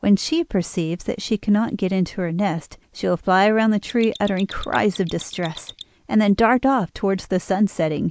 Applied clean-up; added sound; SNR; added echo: none; Mechanisms; 18 dB; none.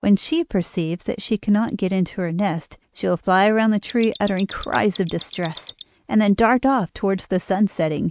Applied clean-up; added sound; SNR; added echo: neural mask model RNNoise.